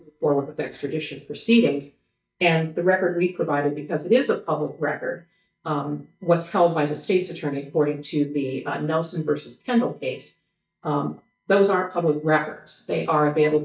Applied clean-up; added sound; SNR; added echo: neural mask model DeepFilterNet 3.